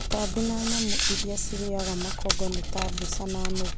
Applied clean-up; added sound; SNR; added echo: none; Hands; -4 dB; none.